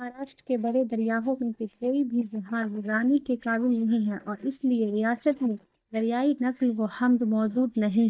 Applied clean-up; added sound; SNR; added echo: neural mask model DeepFilterNet 3.